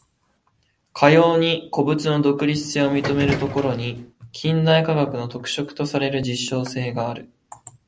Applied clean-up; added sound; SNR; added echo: none; Subway, metro, underground; 7 dB; none.